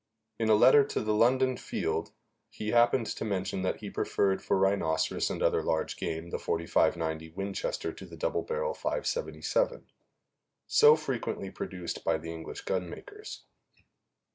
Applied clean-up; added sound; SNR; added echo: none; none; none; none.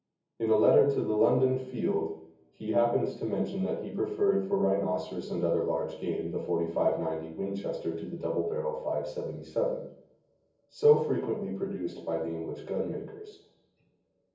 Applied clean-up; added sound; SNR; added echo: none; none; none; reverberation time 0.7 s.